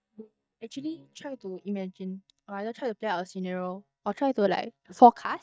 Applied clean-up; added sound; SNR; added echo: neural mask model DeepFilterNet 3.